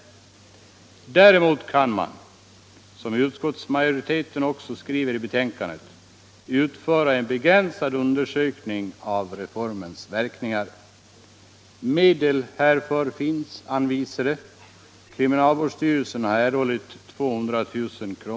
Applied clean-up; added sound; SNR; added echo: none; none; none; none.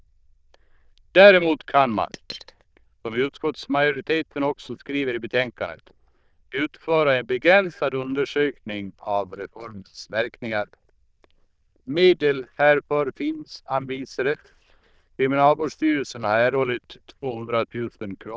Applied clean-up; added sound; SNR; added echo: neural diffusion model UNIVERSE++.